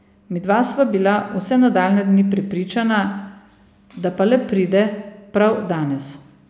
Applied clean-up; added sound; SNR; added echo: none; none; none; none.